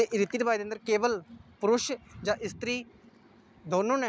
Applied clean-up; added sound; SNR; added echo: none; none; none; none.